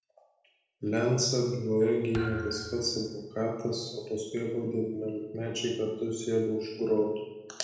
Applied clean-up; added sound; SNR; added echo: none; Thump, thud; 13 dB; reverberation time 1.0 s.